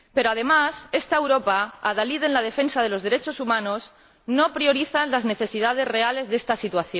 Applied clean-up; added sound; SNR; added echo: none; none; none; none.